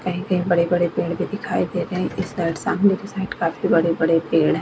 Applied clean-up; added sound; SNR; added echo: none; Subway, metro, underground; 19 dB; none.